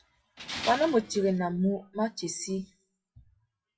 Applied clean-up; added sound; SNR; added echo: classical method WPE with log-MMSE.